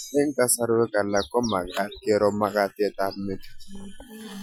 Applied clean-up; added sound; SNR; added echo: classical method Wiener filter.